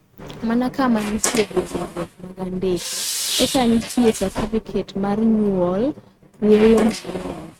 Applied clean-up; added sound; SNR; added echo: neural mask model RNNoise.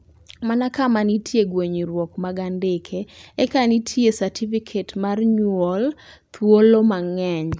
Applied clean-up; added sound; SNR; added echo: none; none; none; none.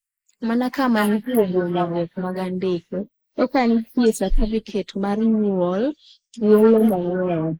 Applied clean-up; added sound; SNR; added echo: neural mask model Resemble Enhance denoiser.